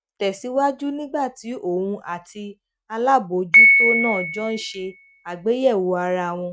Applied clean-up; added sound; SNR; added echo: neural mask model RNNoise.